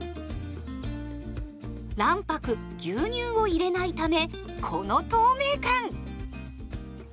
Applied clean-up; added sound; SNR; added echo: none; none; none; none.